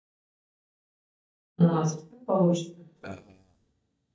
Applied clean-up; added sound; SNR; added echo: neural mask model DeepFilterNet 3.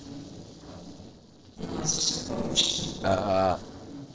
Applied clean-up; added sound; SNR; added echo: neural separator model SepFormer DNS4.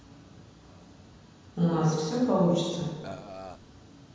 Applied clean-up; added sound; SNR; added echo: none; Burping, eructation; 12 dB; reverberation time 1.2 s.